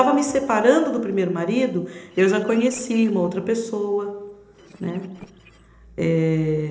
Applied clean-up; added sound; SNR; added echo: neural separator model SepFormer DNS4.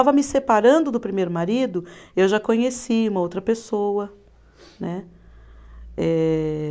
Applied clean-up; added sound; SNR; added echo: none; none; none; none.